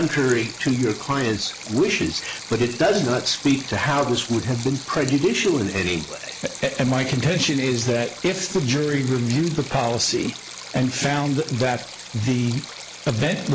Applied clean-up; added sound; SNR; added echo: none; Stream; 14 dB; none.